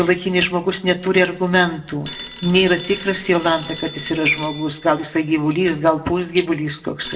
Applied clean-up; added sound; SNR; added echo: none; Telephone; 13 dB; reverberation time 0.4 s.